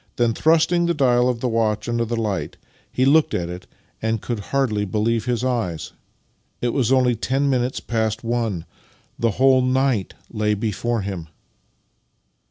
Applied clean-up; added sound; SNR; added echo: none; none; none; none.